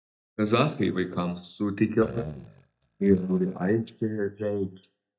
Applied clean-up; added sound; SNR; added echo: neural mask model DeepFilterNet 3.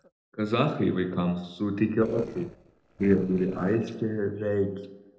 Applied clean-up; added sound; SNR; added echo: neural separator model SepFormer DNS4.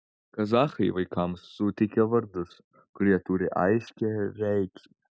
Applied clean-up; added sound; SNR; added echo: none; none; none; none.